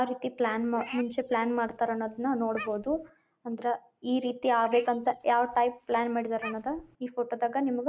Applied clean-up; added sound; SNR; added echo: neural mask model Resemble Enhance denoiser.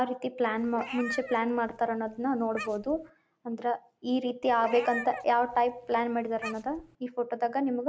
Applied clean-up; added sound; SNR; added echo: none; Meow; 13 dB; none.